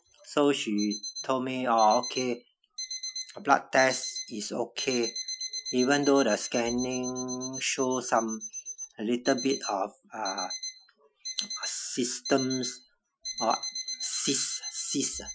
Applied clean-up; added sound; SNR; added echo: classical method Wiener filter.